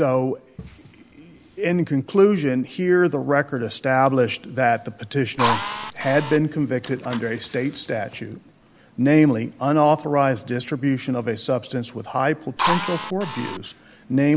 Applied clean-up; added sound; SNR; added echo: none; Drill; 4 dB; none.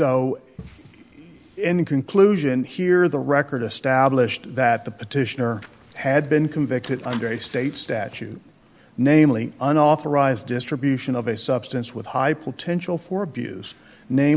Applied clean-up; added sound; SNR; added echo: none; none; none; none.